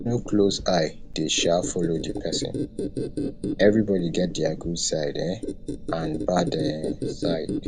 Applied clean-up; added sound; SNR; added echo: none; Squeak; 6 dB; none.